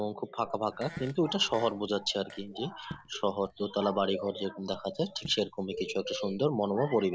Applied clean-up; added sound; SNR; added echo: none; Fart + Raindrop / Drip; 19 dB; none.